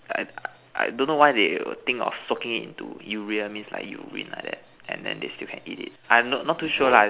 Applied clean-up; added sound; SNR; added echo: none; none; none; none.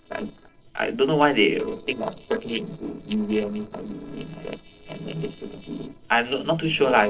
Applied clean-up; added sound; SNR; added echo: neural separator model SepFormer DNS4.